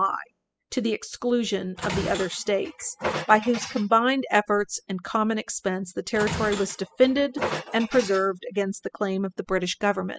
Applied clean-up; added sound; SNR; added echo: classical method spectral subtraction.